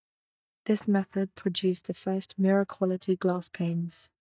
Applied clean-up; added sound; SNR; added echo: neural mask model DeepFilterNet 3.